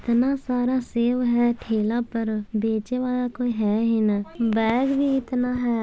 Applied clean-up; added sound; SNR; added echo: none; none; none; none.